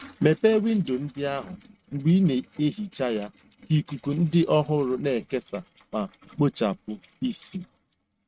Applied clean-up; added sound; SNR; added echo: neural mask model RNNoise.